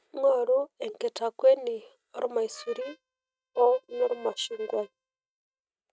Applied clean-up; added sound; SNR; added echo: neural mask model RNNoise.